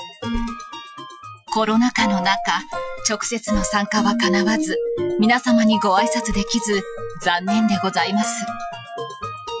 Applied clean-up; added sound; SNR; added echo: classical method Wiener filter.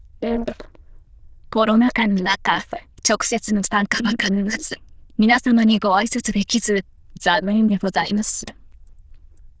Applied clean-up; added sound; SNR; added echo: neural diffusion model UNIVERSE++.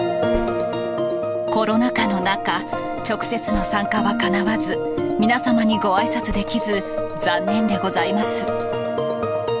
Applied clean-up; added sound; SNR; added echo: none; Car; 15 dB; none.